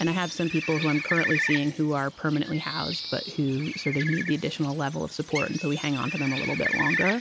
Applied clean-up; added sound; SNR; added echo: none; Bird; 5 dB; none.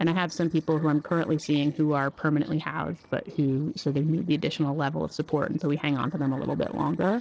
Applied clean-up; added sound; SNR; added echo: neural separator model SepFormer DNS4.